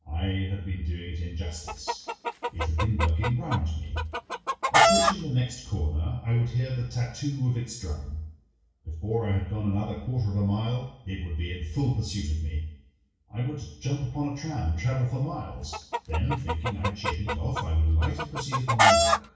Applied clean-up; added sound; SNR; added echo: none; Chicken, rooster; -2 dB; reverberation time 0.6 s.